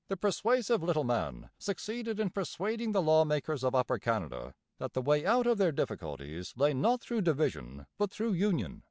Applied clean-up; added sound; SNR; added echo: none; none; none; none.